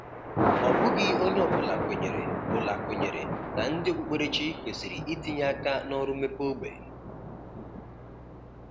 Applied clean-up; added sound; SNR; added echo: none; Thunder; -1 dB; none.